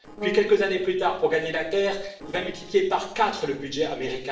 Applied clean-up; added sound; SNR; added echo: neural separator model SepFormer DNS4.